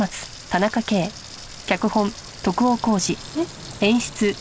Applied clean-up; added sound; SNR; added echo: none; Sink (filling or washing) / Water tap, faucet; 17 dB; none.